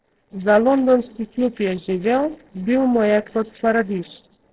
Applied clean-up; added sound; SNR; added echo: neural separator model SepFormer DNS4.